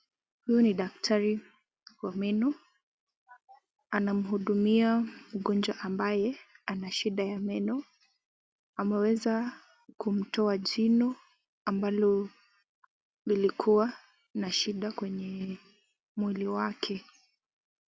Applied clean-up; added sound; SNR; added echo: none; none; none; none.